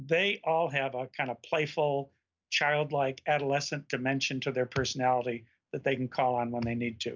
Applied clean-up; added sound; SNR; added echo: none; none; none; none.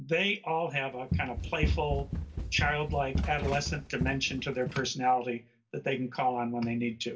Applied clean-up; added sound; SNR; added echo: none; Run; 2 dB; reverberation time 0.2 s.